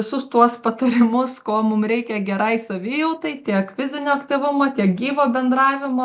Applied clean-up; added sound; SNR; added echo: none; none; none; none.